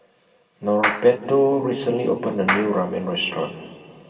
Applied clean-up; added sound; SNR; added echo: none; Clapping; 7 dB; reverberation time 2.5 s.